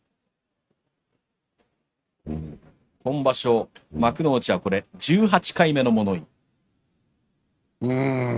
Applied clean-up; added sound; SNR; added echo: neural mask model RNNoise.